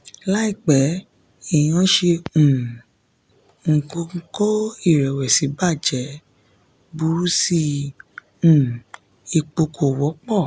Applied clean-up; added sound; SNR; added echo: none; none; none; none.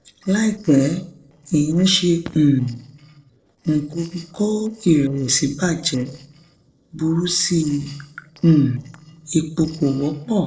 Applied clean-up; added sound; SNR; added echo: neural separator model SepFormer DNS4.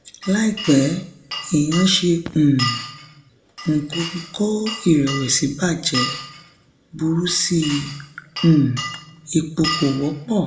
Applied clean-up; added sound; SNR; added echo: none; Glass; 11 dB; reverberation time 0.6 s.